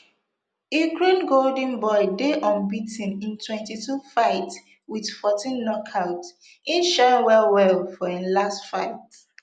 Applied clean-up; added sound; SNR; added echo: none; none; none; none.